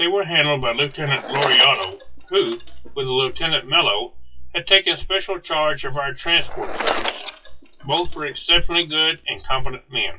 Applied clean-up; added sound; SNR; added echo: classical method WPE with log-MMSE.